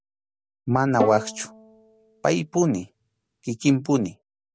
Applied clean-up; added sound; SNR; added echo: none; Bowed string instrument; 9 dB; none.